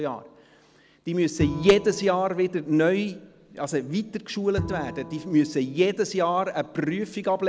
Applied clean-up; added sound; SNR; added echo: none; Bowed string instrument; 13 dB; none.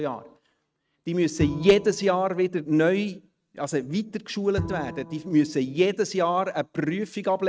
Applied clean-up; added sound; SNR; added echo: neural mask model RNNoise.